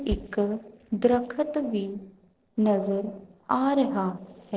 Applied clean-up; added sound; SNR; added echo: neural separator model SepFormer DNS4.